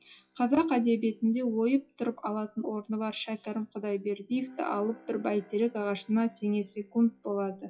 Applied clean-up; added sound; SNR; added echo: classical method WPE with log-MMSE.